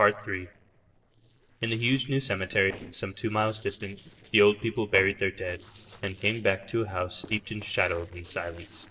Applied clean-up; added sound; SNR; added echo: neural separator model SepFormer DNS4.